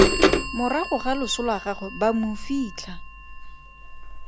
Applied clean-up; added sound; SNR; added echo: none; Bird vocalization, bird call, bird song / Telephone; -2 dB; none.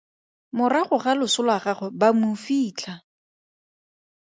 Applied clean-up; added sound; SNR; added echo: none; none; none; none.